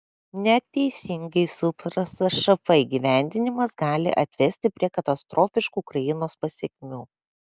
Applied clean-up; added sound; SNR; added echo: none; none; none; none.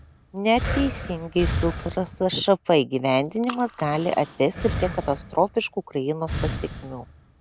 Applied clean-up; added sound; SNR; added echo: none; Breathing; 8 dB; none.